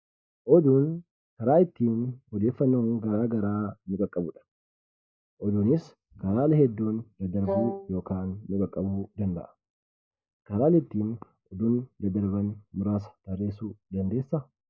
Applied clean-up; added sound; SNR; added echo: neural mask model DeepFilterNet 3.